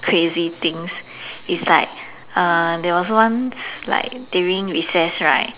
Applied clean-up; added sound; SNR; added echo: none; none; none; none.